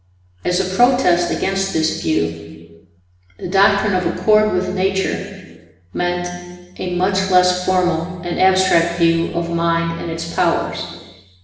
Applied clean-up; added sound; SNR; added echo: none; none; none; reverberation time 1.3 s.